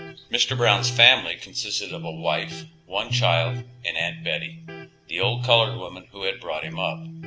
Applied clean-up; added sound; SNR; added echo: none; Electric guitar; 8 dB; none.